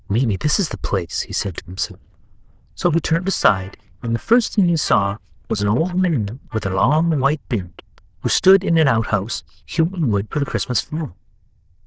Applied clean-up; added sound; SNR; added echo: neural diffusion model UNIVERSE++.